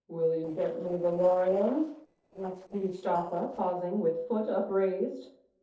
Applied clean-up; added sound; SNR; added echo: neural separator model SepFormer DNS4.